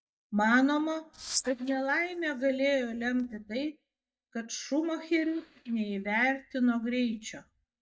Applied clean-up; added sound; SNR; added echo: neural mask model DeepFilterNet 3.